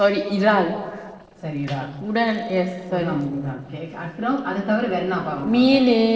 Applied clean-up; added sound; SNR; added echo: neural separator model SepFormer DNS4.